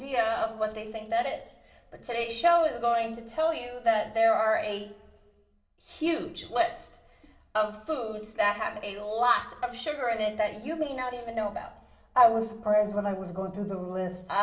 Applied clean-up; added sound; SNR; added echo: none; none; none; reverberation time 0.9 s.